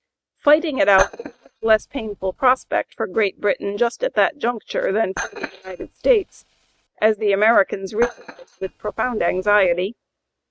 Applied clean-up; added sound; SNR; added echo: neural mask model RNNoise.